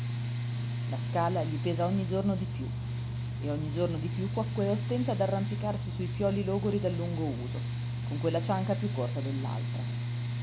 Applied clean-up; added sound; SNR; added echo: none; Mechanical fan; 0 dB; none.